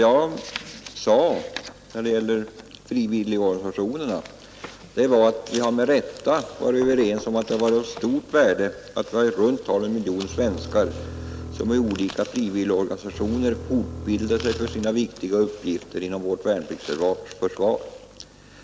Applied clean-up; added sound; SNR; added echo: none; Knock + Bowed string instrument; 13 dB; none.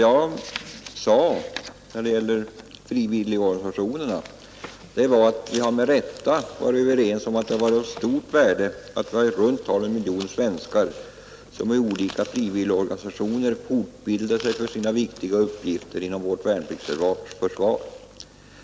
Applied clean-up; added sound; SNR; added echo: none; none; none; none.